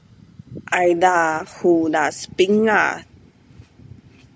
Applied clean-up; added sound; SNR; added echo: none; none; none; none.